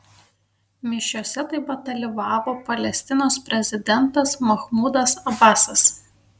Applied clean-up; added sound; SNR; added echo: none; none; none; none.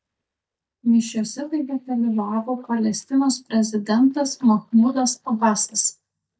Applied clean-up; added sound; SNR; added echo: neural mask model DeepFilterNet 3.